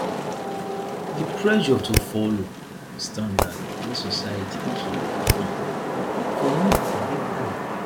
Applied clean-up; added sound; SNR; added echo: none; Fireworks + Wind / Rain; -2 dB; none.